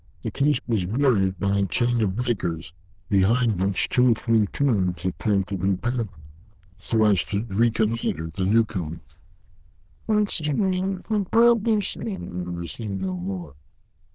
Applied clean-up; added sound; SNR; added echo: neural diffusion model UNIVERSE++.